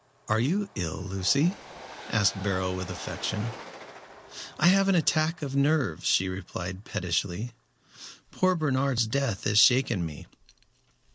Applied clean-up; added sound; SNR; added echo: none; Train; 19 dB; none.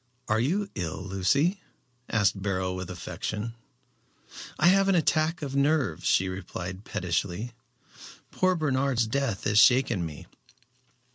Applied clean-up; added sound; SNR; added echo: none; none; none; none.